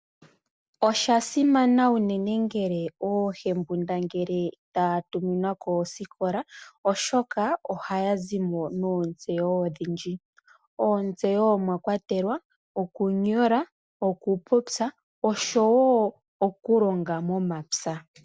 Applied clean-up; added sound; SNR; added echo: none; none; none; none.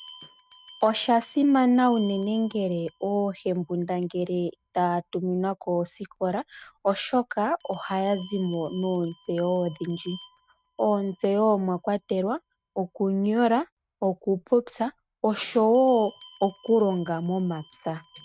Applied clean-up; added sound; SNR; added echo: neural mask model RNNoise.